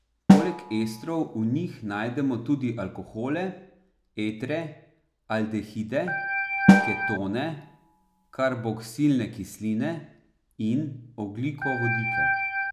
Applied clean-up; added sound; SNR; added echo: none; Snare drum + Organ; -3 dB; none.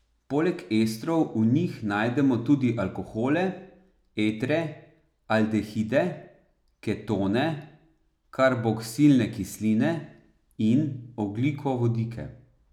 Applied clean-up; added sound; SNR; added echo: none; none; none; none.